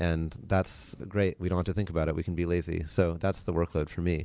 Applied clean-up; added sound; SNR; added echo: none; none; none; none.